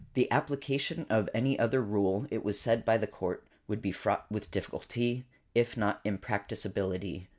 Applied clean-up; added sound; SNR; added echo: none; none; none; none.